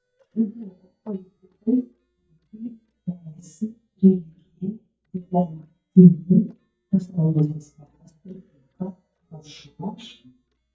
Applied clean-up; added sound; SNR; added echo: neural mask model DeepFilterNet 3.